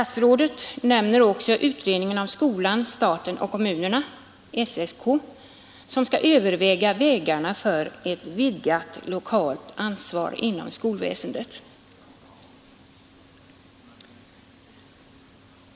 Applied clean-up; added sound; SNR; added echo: none; none; none; none.